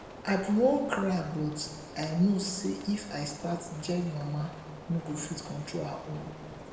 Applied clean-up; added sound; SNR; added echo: none; Rain; 14 dB; reverberation time 1.0 s.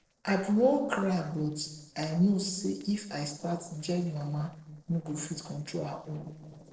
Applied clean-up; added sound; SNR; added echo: neural separator model SepFormer DNS4.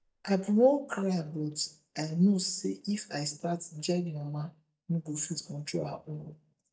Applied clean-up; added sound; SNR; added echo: neural mask model DeepFilterNet 3.